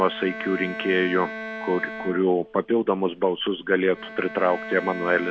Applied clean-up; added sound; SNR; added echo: none; Bowed string instrument; 12 dB; none.